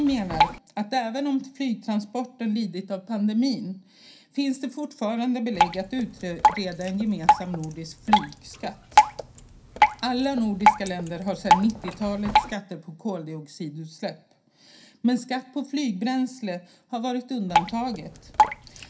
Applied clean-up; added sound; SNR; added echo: none; Drip; -1 dB; reverberation time 0.3 s.